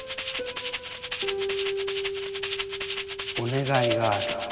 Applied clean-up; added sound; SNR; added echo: none; Rattle (instrument); 2 dB; none.